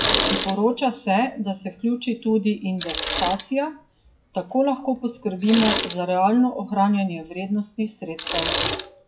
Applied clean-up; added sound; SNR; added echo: classical method WPE with log-MMSE.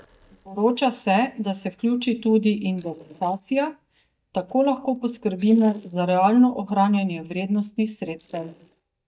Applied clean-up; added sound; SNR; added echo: neural mask model DeepFilterNet 3.